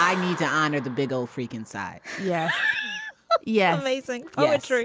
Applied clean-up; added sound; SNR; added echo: none; Clapping; 15 dB; none.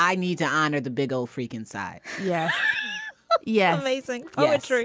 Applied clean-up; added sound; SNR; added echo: none; none; none; none.